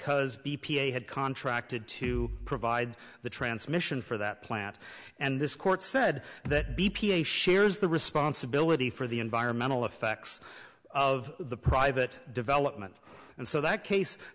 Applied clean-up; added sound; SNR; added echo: none; Bass drum; 10 dB; none.